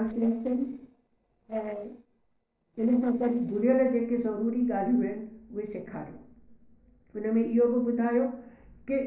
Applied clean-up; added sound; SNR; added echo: neural separator model SepFormer DNS4.